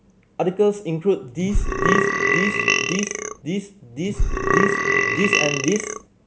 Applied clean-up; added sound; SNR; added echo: none; Burping, eructation; -4 dB; none.